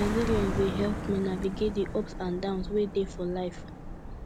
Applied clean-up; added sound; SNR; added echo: none; Car passing by; 5 dB; none.